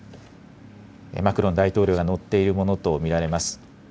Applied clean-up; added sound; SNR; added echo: none; none; none; none.